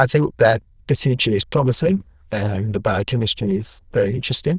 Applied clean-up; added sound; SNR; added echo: neural diffusion model UNIVERSE++.